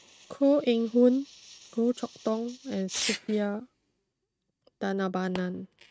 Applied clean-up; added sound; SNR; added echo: neural mask model RNNoise.